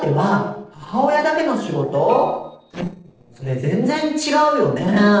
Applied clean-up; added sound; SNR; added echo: neural separator model SepFormer DNS4.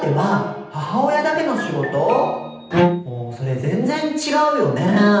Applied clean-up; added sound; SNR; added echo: none; Bowed string instrument; 2 dB; reverberation time 0.9 s.